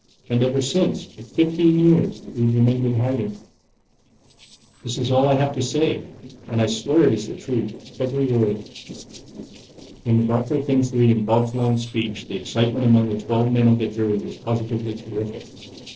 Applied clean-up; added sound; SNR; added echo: neural separator model SepFormer DNS4.